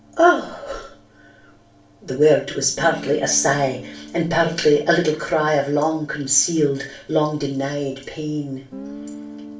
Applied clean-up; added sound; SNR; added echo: none; Guitar; 18 dB; reverberation time 0.3 s.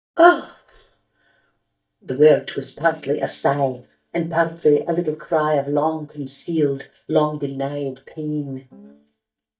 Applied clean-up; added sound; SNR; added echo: neural mask model DeepFilterNet 3.